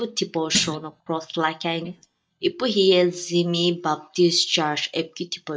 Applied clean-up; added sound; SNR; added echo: neural mask model DeepFilterNet 3.